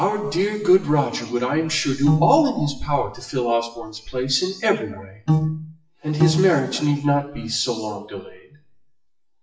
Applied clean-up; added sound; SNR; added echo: classical method WPE with log-MMSE.